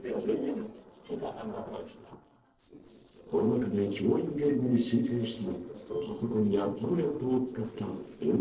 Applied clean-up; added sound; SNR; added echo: neural separator model SepFormer DNS4.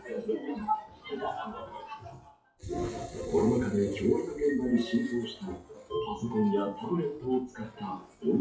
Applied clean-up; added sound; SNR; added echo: classical method WPE with log-MMSE.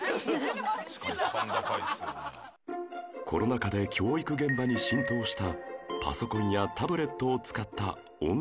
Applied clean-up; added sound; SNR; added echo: none; none; none; none.